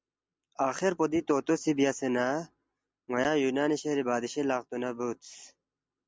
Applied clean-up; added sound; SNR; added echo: none; none; none; none.